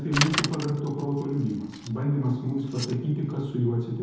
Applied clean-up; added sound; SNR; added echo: none; Bicycle; 8 dB; reverberation time 1.0 s.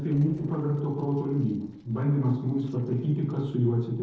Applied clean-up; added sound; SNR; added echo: neural separator model SepFormer DNS4.